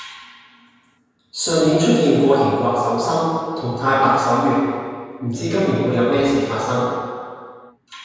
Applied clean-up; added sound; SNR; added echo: none; none; none; reverberation time 1.9 s.